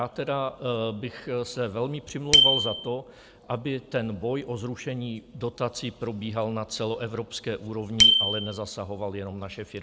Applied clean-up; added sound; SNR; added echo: none; Bicycle bell; -1 dB; none.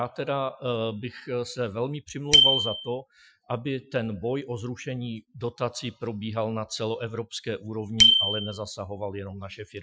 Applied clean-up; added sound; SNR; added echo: classical method Wiener filter.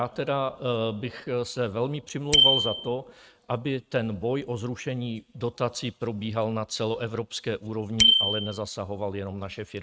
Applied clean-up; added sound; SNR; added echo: neural mask model RNNoise.